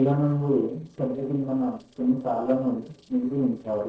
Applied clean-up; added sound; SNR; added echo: neural separator model SepFormer DNS4.